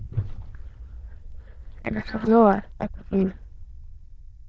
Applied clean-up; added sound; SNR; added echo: neural diffusion model UNIVERSE++.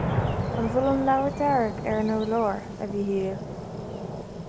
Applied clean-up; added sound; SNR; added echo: none; Fireworks; 4 dB; none.